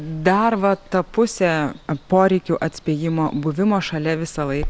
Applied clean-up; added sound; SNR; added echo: none; Water; 17 dB; none.